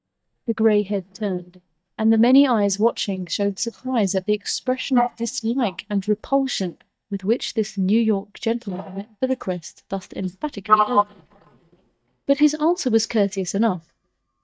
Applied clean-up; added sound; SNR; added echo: neural mask model DeepFilterNet 3.